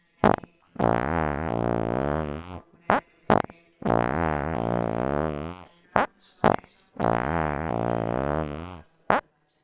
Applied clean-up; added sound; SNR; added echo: neural separator model SepFormer WHAMR!.